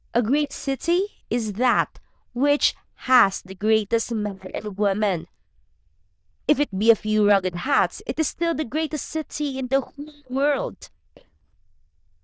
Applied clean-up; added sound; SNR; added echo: neural diffusion model UNIVERSE++.